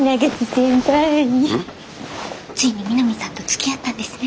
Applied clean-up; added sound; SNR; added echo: none; none; none; none.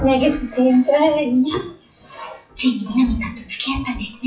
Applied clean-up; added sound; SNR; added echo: classical method WPE with log-MMSE.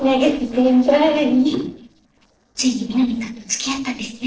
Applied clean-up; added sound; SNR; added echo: neural separator model SepFormer DNS4.